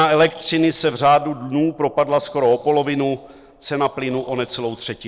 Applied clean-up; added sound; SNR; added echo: neural separator model SepFormer DNS4.